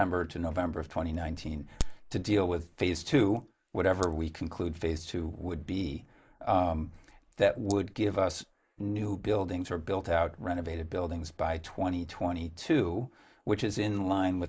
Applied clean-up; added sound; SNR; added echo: neural mask model Resemble Enhance denoiser.